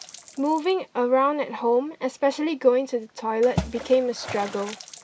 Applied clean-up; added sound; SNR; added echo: none; Water / Splash, splatter; 14 dB; none.